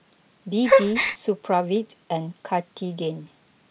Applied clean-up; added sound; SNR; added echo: none; Gasp; -1 dB; none.